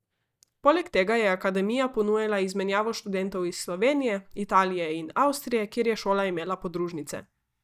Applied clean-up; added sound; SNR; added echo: neural mask model DeepFilterNet 3.